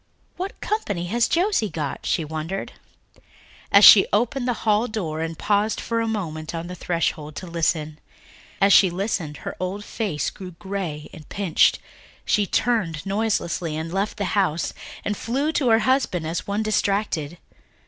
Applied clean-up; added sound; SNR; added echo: none; none; none; none.